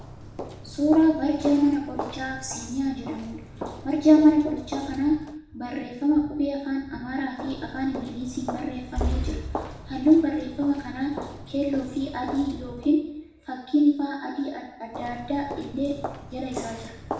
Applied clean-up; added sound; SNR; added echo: none; Walk, footsteps; 13 dB; reverberation time 0.7 s.